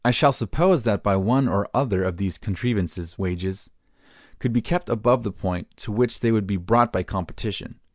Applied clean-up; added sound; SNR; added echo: none; none; none; none.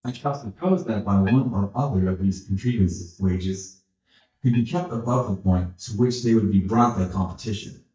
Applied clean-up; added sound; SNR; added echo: neural mask model DeepFilterNet 3.